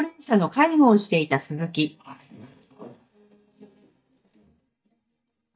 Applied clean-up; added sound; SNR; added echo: neural mask model DeepFilterNet 3.